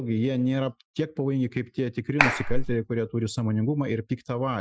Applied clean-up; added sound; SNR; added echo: classical method Wiener filter.